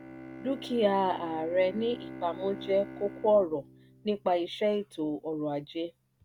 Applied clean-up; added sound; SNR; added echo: none; Bowed string instrument; 15 dB; none.